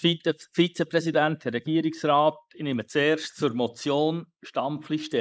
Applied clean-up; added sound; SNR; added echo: neural mask model Resemble Enhance denoiser.